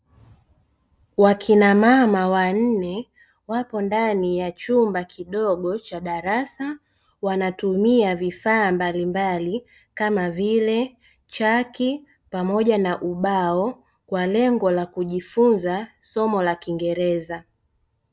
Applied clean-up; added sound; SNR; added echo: none; none; none; none.